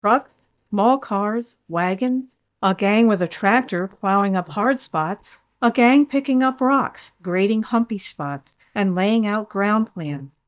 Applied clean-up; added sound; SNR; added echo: neural mask model DeepFilterNet 3.